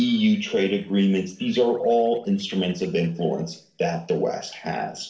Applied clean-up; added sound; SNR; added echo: neural separator model SepFormer DNS4.